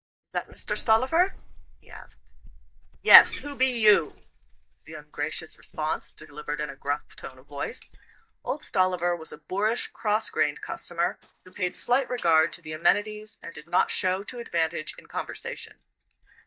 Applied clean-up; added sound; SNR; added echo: neural mask model DeepFilterNet 3.